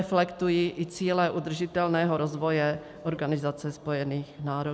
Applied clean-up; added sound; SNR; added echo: none; none; none; none.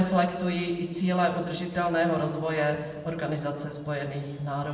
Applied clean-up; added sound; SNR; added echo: none; none; none; reverberation time 1.2 s.